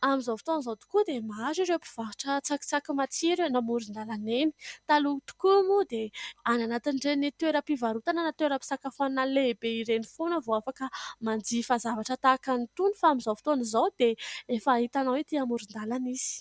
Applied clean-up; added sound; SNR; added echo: none; none; none; none.